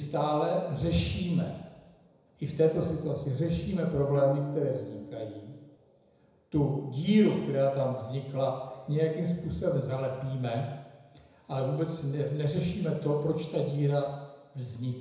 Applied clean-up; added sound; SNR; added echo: none; Electric guitar / Strum; 13 dB; reverberation time 1.0 s.